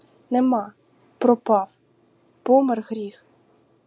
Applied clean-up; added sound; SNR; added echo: none; none; none; none.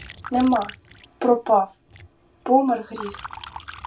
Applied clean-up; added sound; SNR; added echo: none; Liquid; 17 dB; reverberation time 0.2 s.